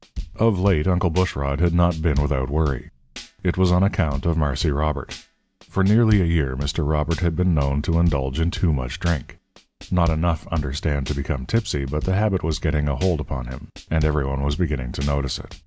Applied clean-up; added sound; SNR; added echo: none; Drum / Drum kit; 14 dB; none.